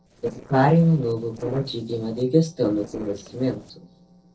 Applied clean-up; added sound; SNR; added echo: neural separator model SepFormer DNS4.